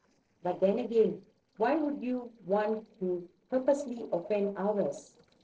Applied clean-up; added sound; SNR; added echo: neural separator model SepFormer DNS4.